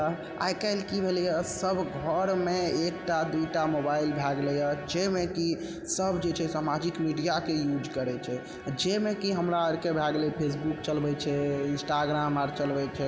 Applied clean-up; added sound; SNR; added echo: none; Musical instrument; 17 dB; none.